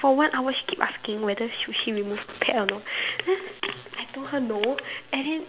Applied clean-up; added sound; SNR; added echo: none; none; none; none.